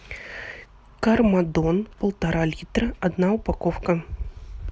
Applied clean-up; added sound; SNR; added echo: none; none; none; none.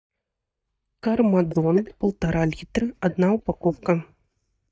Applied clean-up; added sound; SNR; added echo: neural mask model DeepFilterNet 3.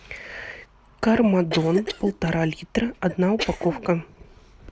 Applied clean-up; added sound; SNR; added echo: neural separator model SepFormer DNS4.